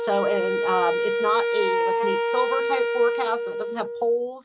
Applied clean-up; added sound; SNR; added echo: none; Wind instrument, woodwind instrument; -2 dB; none.